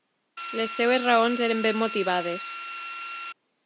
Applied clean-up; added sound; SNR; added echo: none; Drill; 8 dB; none.